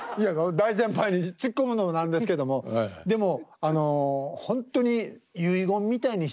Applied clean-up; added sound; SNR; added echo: none; none; none; none.